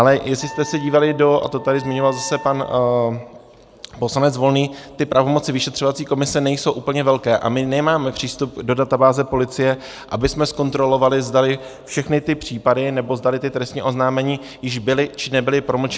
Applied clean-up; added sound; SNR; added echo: none; Wind instrument, woodwind instrument; 16 dB; none.